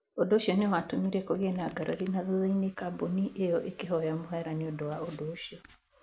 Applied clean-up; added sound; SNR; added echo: none; none; none; none.